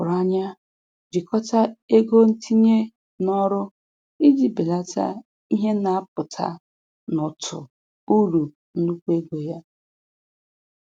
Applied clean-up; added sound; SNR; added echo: none; none; none; none.